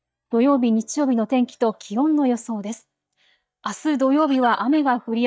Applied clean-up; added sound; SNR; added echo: neural mask model DeepFilterNet 3.